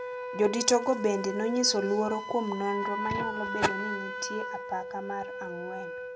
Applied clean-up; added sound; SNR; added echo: none; Wind instrument, woodwind instrument; 6 dB; reverberation time 0.8 s.